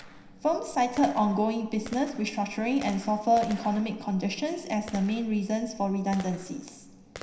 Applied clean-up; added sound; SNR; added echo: none; Gunshot, gunfire; 19 dB; reverberation time 0.9 s.